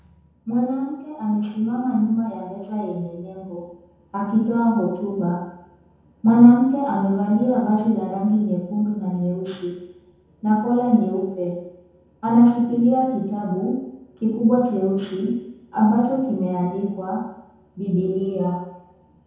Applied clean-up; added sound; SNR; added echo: none; none; none; reverberation time 0.9 s.